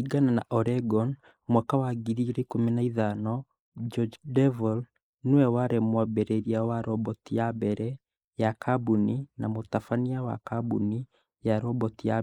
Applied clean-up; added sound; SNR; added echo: neural mask model Resemble Enhance denoiser.